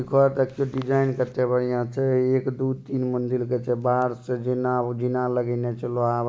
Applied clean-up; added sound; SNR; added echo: none; none; none; none.